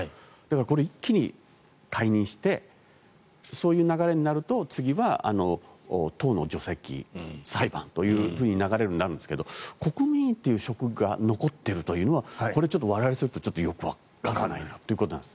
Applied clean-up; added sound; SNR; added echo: none; none; none; none.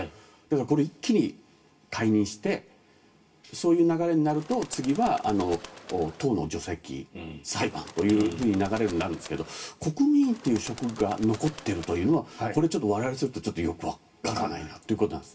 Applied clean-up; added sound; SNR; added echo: none; Bird; 17 dB; reverberation time 0.2 s.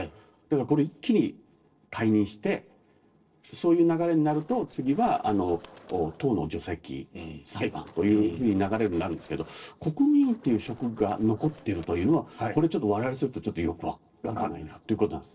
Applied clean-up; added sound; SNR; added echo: neural separator model SepFormer DNS4.